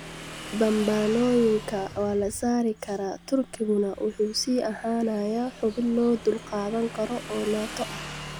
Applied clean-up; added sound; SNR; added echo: none; Motorcycle / Engine; 14 dB; none.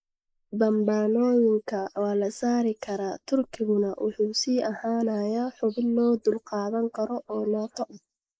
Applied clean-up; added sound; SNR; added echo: neural mask model Resemble Enhance denoiser.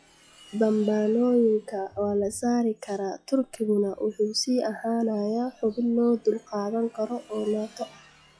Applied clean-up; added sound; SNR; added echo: classical method log-MMSE.